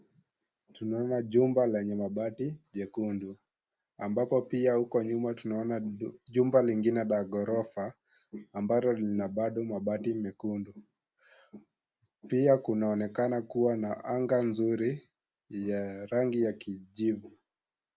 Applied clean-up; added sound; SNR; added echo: none; none; none; none.